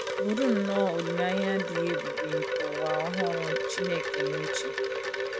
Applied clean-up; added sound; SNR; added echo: none; Wind chime; -2 dB; none.